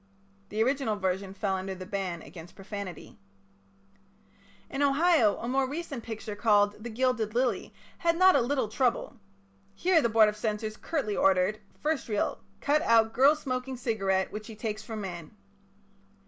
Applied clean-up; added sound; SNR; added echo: none; none; none; none.